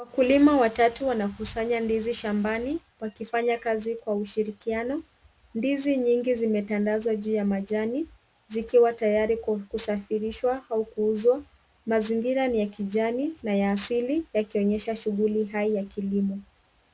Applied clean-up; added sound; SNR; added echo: none; none; none; none.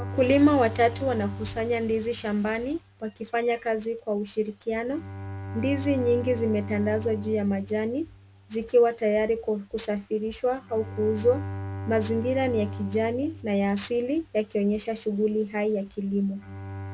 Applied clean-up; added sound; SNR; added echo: none; Bowed string instrument; 12 dB; none.